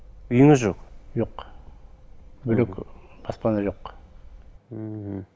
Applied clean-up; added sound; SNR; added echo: none; none; none; none.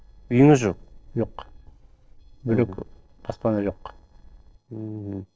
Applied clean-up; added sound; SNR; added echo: neural separator model SepFormer DNS4.